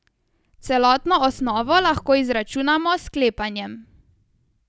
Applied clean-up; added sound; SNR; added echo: none; Buzz; 19 dB; none.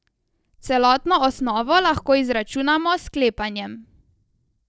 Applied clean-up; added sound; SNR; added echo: neural separator model SepFormer DNS4.